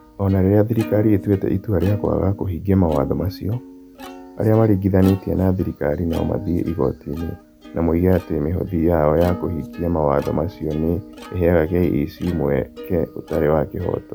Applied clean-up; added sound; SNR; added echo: none; Plucked string instrument; 17 dB; none.